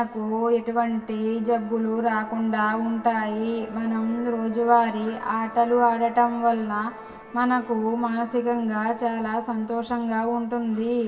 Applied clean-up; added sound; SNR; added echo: none; Musical instrument; 18 dB; reverberation time 1.5 s.